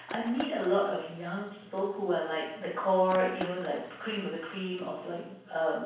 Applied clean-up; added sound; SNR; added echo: none; Skateboard; 14 dB; reverberation time 0.7 s.